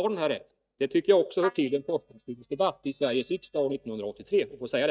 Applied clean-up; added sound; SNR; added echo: neural mask model DeepFilterNet 3.